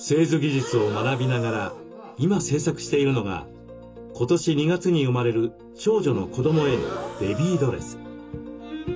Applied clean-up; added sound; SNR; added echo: none; Breathing; 9 dB; reverberation time 0.2 s.